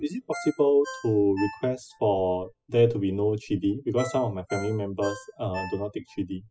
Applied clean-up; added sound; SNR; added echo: classical method spectral subtraction.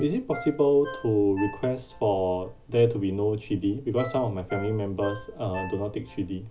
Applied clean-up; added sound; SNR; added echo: none; Ringtone; 16 dB; none.